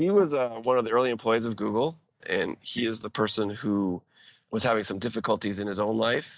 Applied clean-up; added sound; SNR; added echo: neural mask model DeepFilterNet 3.